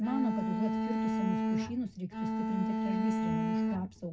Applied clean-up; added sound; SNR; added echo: none; Bowed string instrument; -4 dB; reverberation time 0.4 s.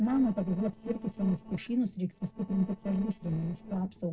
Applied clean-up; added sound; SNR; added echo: neural separator model SepFormer DNS4.